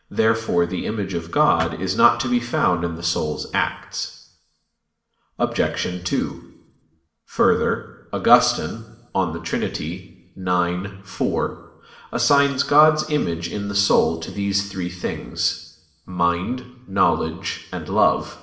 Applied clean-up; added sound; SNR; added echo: none; Thump, thud; 10 dB; reverberation time 0.8 s.